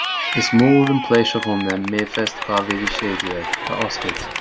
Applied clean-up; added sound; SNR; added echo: none; Cheering / Clapping; 5 dB; none.